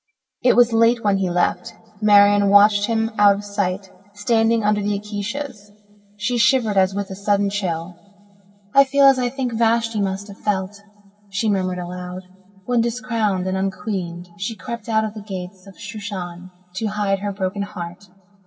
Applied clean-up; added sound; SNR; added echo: none; none; none; reverberation time 1.8 s.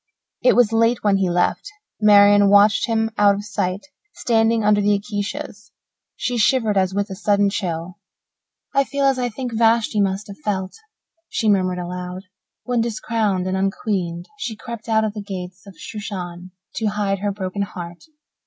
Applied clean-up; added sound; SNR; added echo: none; none; none; none.